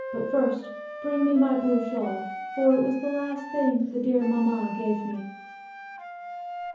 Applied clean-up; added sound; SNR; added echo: none; Wind instrument, woodwind instrument; 11 dB; reverberation time 0.7 s.